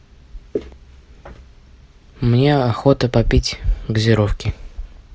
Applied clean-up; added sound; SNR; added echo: none; none; none; none.